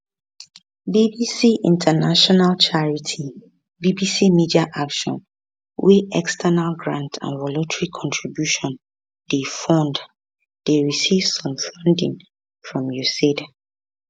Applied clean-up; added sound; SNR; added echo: none; none; none; none.